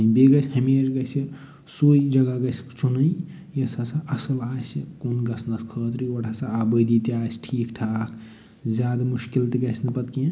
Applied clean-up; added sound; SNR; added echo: none; none; none; none.